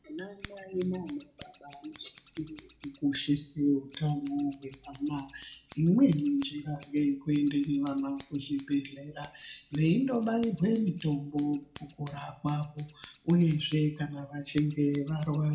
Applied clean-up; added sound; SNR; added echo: none; Scissors; 14 dB; reverberation time 0.3 s.